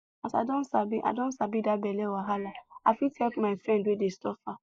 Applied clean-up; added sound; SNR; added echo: neural mask model Resemble Enhance denoiser.